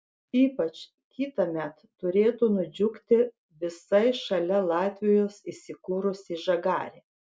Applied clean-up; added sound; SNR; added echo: none; none; none; none.